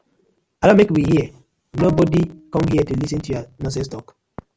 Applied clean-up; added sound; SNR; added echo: none; Bowed string instrument; 17 dB; none.